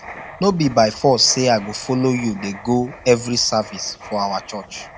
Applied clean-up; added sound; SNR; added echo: none; Writing; 19 dB; none.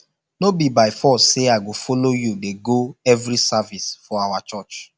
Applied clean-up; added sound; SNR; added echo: none; none; none; none.